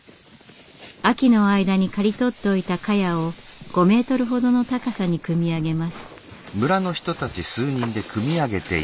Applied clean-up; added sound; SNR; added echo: none; none; none; none.